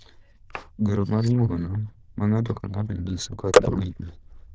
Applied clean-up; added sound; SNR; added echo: neural diffusion model UNIVERSE++.